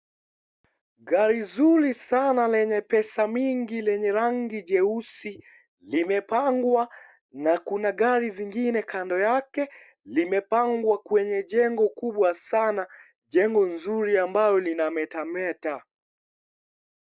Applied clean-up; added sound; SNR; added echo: none; none; none; none.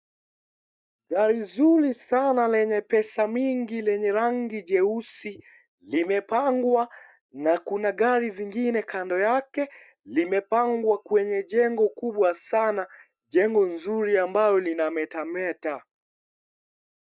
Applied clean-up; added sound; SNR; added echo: neural mask model DeepFilterNet 3.